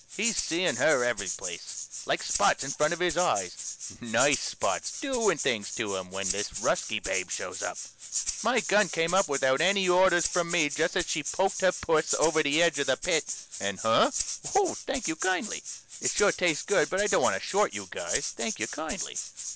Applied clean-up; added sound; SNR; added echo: none; Rattle (instrument); 7 dB; none.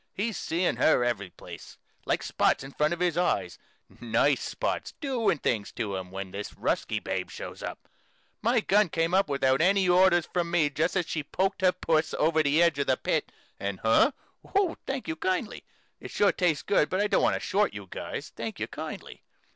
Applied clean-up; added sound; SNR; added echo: none; none; none; none.